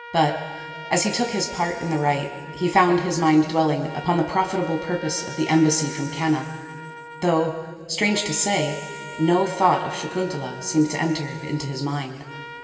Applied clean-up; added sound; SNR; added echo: none; Trumpet; 15 dB; reverberation time 2.5 s.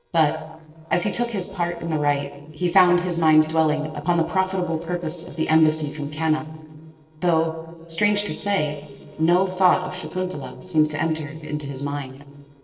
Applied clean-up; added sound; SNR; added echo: neural separator model SepFormer DNS4.